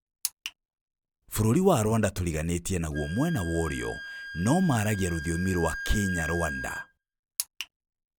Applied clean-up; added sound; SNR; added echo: none; Wind instrument, woodwind instrument; 12 dB; none.